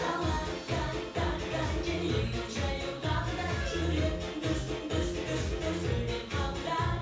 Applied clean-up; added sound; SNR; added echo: none; none; none; reverberation time 0.6 s.